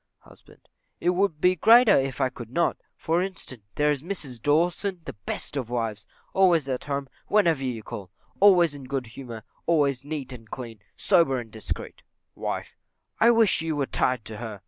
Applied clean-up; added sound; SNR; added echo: none; none; none; none.